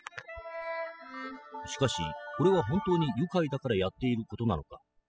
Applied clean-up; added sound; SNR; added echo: classical method spectral subtraction.